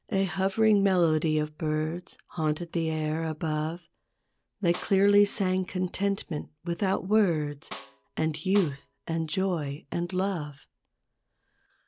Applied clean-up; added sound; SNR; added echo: none; Snare drum; 17 dB; none.